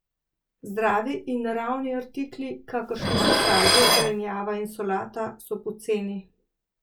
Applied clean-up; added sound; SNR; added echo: none; Dishes, pots, and pans; -3 dB; none.